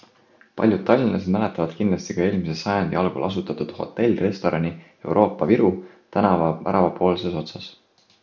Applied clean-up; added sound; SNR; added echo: none; none; none; none.